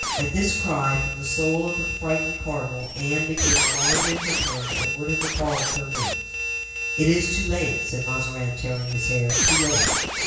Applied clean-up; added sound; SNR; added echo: none; Squeak; -1 dB; reverberation time 0.6 s.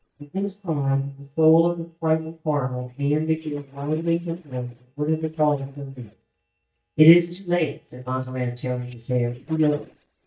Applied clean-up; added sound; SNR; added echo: neural mask model DeepFilterNet 3.